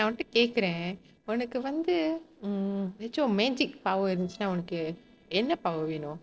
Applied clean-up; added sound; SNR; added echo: neural separator model SepFormer DNS4.